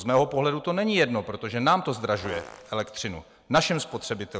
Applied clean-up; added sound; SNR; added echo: none; Fart; 17 dB; none.